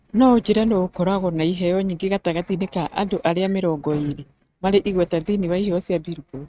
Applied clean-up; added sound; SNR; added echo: neural mask model RNNoise.